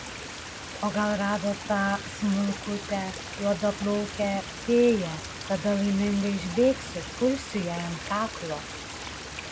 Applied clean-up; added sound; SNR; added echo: none; Stream; 10 dB; none.